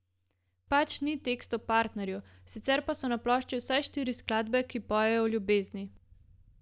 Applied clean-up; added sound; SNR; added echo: none; none; none; none.